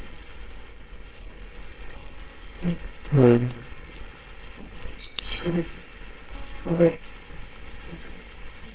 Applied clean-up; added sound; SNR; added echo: neural separator model SepFormer WHAMR!.